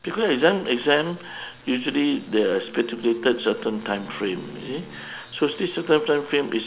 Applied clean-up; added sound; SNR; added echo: none; Wind instrument, woodwind instrument; 19 dB; none.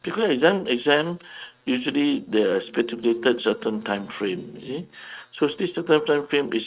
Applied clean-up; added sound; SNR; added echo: neural mask model RNNoise.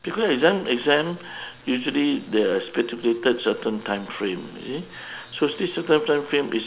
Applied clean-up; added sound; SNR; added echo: none; none; none; none.